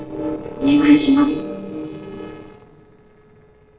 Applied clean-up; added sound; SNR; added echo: neural separator model SepFormer DNS4.